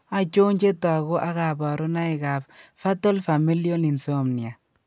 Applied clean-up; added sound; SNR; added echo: none; none; none; none.